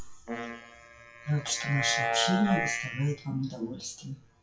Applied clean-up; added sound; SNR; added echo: classical method WPE with log-MMSE.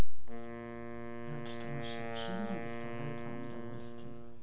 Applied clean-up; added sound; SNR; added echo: none; Wind instrument, woodwind instrument; 13 dB; reverberation time 0.3 s.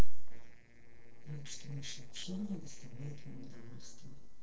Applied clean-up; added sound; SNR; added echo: neural separator model SepFormer DNS4.